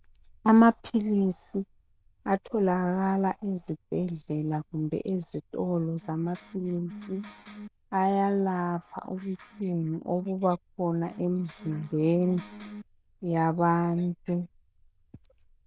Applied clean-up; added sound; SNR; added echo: neural diffusion model UNIVERSE++.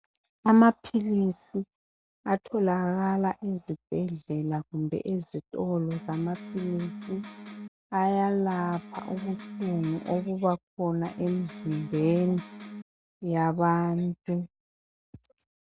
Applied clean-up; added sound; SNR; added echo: none; Electric guitar; 13 dB; none.